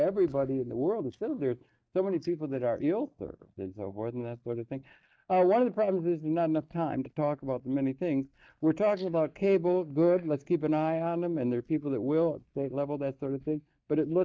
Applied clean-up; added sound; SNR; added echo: neural mask model DeepFilterNet 3.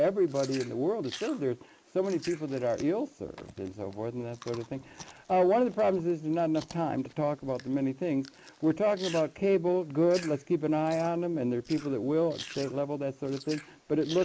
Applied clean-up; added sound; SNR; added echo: neural mask model Resemble Enhance denoiser.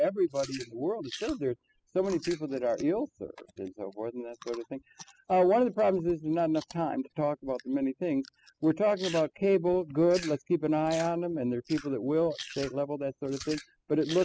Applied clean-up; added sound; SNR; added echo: classical method spectral subtraction.